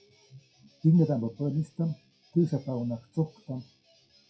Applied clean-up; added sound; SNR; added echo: classical method WPE with log-MMSE.